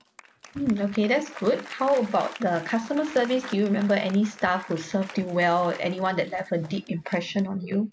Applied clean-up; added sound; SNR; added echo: none; Applause; 19 dB; none.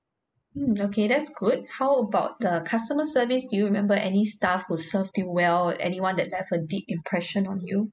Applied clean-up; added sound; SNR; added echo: none; none; none; none.